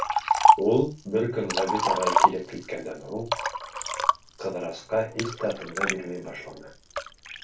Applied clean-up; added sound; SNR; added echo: none; Liquid; -4 dB; reverberation time 0.2 s.